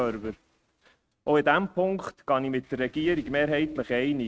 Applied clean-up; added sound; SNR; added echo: neural mask model RNNoise.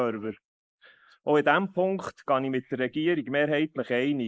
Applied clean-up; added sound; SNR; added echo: neural mask model Resemble Enhance denoiser.